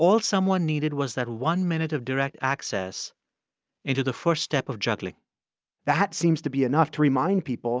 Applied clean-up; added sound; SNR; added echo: none; none; none; none.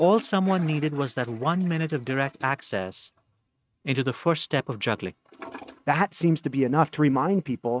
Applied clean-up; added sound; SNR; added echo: neural mask model RNNoise.